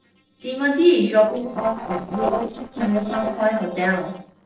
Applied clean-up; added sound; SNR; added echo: neural separator model SepFormer DNS4.